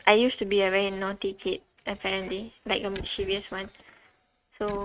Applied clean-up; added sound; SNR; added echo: neural mask model RNNoise.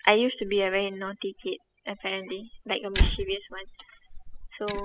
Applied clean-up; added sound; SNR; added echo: classical method spectral subtraction.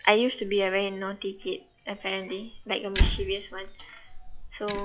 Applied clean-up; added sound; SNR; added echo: classical method log-MMSE.